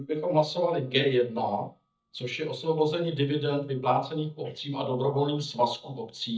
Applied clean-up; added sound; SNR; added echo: neural mask model DeepFilterNet 3.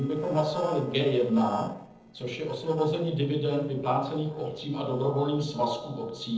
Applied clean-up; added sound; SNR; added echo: neural separator model SepFormer DNS4.